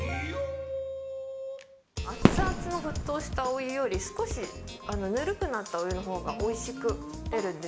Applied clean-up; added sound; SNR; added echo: none; Fireworks; -1 dB; none.